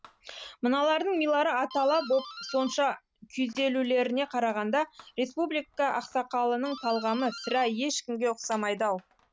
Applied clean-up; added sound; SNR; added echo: none; Doorbell; 19 dB; none.